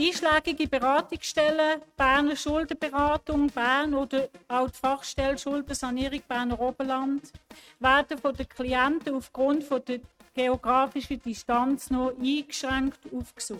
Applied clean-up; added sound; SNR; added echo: neural mask model RNNoise.